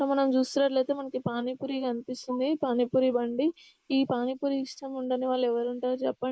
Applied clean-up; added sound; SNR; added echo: neural mask model Resemble Enhance denoiser.